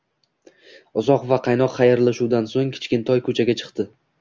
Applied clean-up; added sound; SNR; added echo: none; none; none; none.